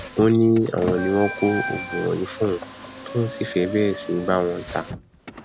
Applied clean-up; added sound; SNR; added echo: none; Organ + Car; 8 dB; none.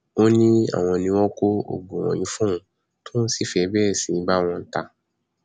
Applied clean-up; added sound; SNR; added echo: none; none; none; none.